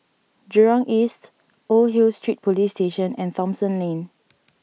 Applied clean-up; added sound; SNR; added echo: none; none; none; none.